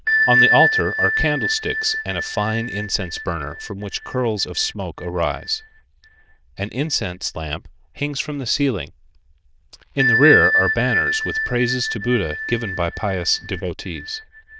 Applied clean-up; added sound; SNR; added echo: neural diffusion model UNIVERSE++.